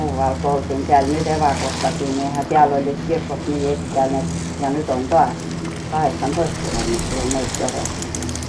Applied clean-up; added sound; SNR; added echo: none; Bicycle; 4 dB; none.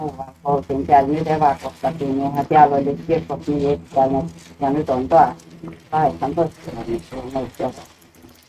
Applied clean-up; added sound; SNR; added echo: neural mask model RNNoise.